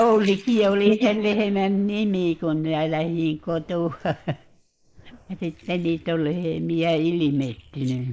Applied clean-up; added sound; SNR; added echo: neural mask model Resemble Enhance denoiser.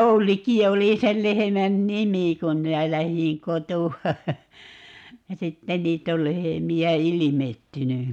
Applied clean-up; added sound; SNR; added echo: none; none; none; none.